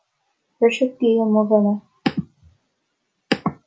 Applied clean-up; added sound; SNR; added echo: none; none; none; none.